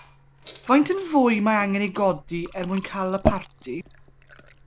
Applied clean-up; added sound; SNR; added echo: none; Fill (with liquid) / Glass; 9 dB; none.